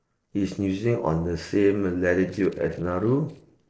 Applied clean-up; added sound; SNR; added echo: neural separator model SepFormer DNS4.